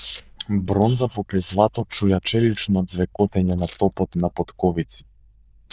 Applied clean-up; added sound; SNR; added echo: neural diffusion model UNIVERSE++.